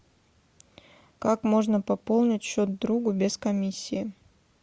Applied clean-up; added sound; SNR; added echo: none; none; none; none.